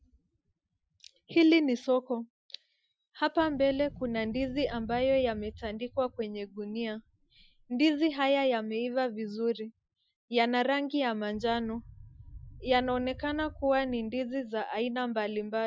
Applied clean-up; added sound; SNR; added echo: classical method Wiener filter.